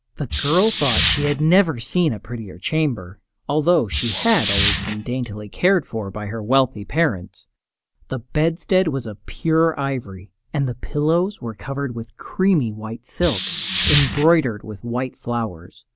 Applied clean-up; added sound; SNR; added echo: none; Hiss; 2 dB; none.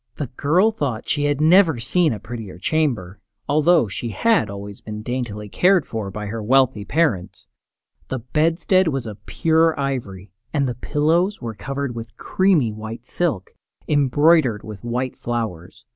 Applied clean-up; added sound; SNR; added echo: none; none; none; none.